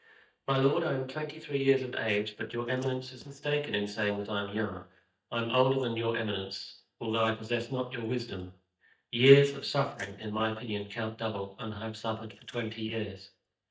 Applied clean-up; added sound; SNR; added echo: neural mask model DeepFilterNet 3.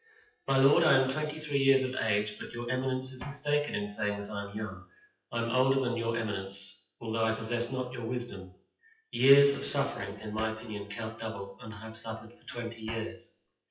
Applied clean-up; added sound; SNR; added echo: classical method WPE with log-MMSE.